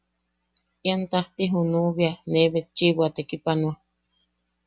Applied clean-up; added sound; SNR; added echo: none; none; none; none.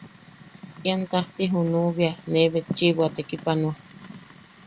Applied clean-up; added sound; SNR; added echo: none; Fire; 16 dB; none.